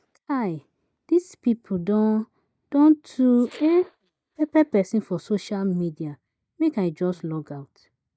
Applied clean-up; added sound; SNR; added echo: neural mask model DeepFilterNet 3.